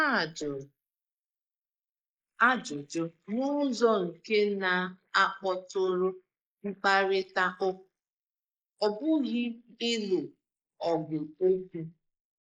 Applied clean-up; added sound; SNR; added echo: neural mask model Resemble Enhance denoiser.